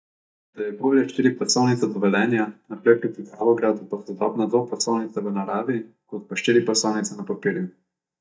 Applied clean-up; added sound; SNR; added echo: neural mask model DeepFilterNet 3.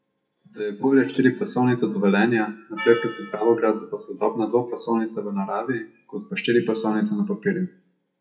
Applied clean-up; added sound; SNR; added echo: classical method WPE with log-MMSE.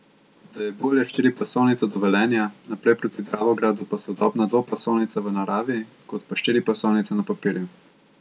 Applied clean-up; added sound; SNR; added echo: none; none; none; none.